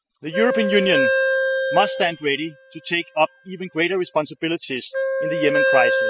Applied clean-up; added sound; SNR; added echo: classical method spectral subtraction.